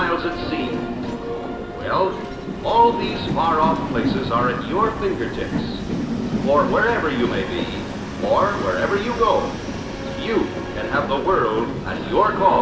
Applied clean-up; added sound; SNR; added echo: none; Train; 6 dB; reverberation time 1.7 s.